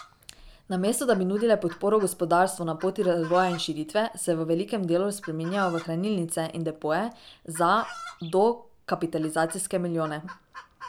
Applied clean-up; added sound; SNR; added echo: none; Chicken, rooster; 20 dB; none.